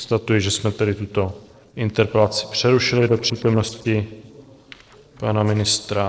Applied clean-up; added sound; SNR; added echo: neural separator model SepFormer DNS4.